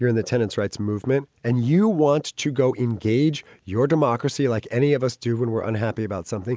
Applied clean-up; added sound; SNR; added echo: none; none; none; none.